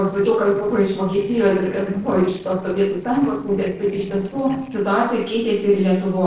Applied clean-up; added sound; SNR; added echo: neural separator model SepFormer DNS4.